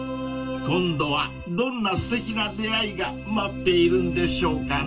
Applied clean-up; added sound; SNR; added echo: none; none; none; reverberation time 0.2 s.